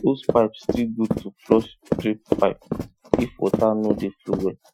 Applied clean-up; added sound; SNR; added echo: classical method Wiener filter.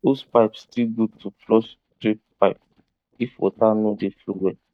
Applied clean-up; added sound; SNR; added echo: neural mask model DeepFilterNet 3.